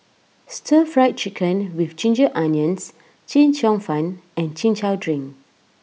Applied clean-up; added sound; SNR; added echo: none; none; none; none.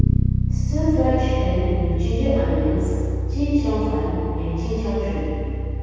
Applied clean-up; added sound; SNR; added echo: none; Bass guitar; -2 dB; reverberation time 2.2 s.